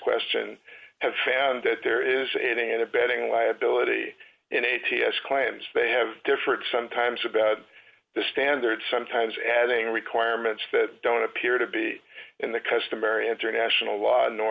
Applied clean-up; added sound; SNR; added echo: none; none; none; none.